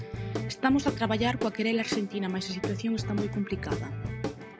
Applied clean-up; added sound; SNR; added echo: none; Guitar / Drum; 4 dB; none.